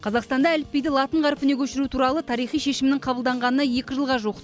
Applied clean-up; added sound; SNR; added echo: none; none; none; none.